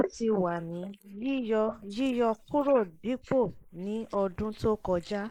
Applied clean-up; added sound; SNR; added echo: neural mask model Resemble Enhance denoiser.